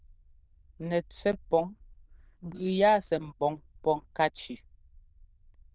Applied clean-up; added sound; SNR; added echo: neural diffusion model UNIVERSE++.